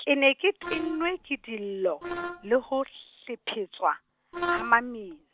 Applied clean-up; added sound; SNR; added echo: neural separator model SepFormer DNS4.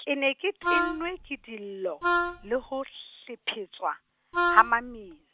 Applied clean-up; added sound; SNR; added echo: none; Wind instrument, woodwind instrument; 0 dB; none.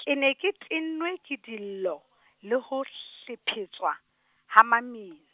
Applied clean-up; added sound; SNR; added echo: none; none; none; none.